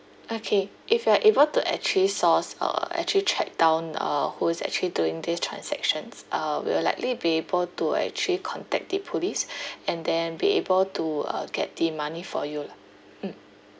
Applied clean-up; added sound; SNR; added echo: none; none; none; none.